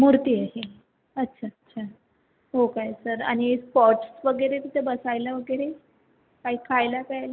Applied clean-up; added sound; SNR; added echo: none; none; none; none.